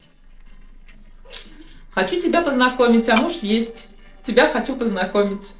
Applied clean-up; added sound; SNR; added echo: neural separator model SepFormer DNS4.